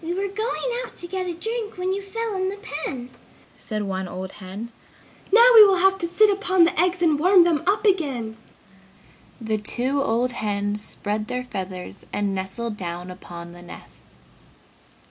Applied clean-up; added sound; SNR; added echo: none; none; none; none.